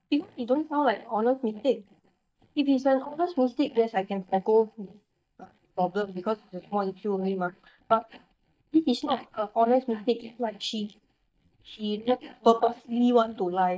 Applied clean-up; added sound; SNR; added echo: neural mask model DeepFilterNet 3.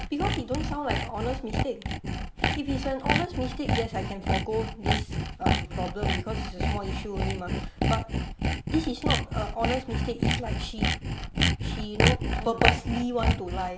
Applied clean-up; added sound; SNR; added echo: none; Sawing; -5 dB; none.